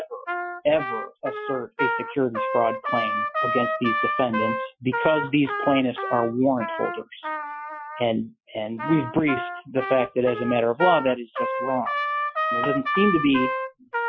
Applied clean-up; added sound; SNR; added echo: classical method Wiener filter.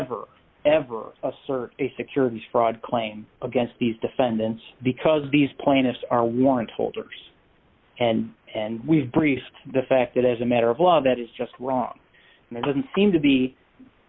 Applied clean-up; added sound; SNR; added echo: none; none; none; none.